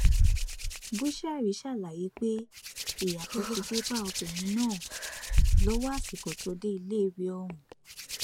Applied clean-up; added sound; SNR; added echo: none; Hands; -4 dB; none.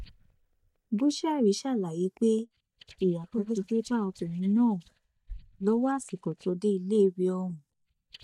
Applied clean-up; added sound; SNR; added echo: neural mask model DeepFilterNet 3.